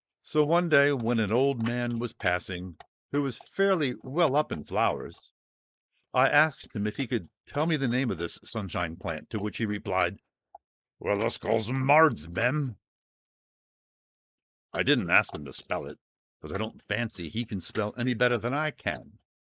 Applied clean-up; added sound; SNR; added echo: neural mask model Resemble Enhance denoiser.